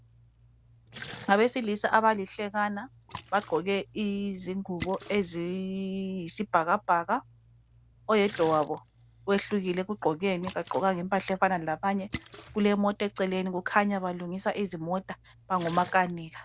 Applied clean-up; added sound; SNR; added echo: none; Splash, splatter; 18 dB; none.